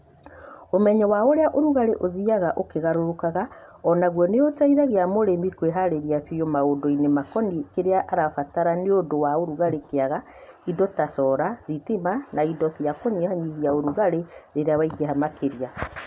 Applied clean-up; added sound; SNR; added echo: none; Breathing + Knock / Wood; 14 dB; none.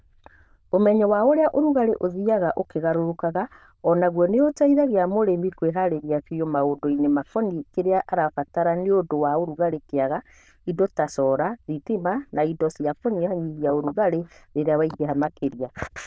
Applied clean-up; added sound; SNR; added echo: neural diffusion model UNIVERSE++.